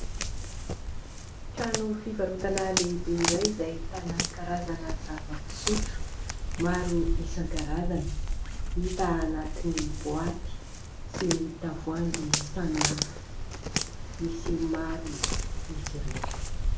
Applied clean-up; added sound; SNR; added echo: none; Walk, footsteps; -1 dB; none.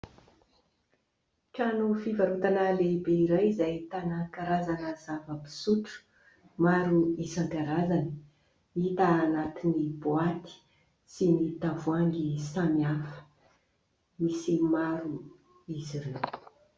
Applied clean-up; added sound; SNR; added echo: none; none; none; none.